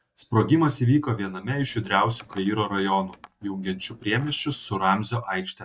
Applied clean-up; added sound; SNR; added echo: neural mask model DeepFilterNet 3.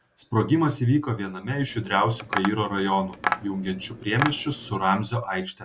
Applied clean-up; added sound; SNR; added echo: none; Tap; 7 dB; none.